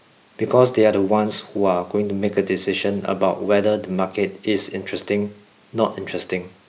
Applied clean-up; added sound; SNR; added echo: none; none; none; none.